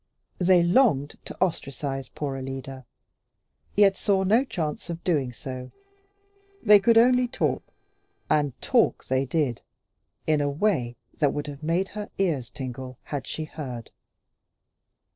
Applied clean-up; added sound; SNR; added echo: neural separator model SepFormer DNS4.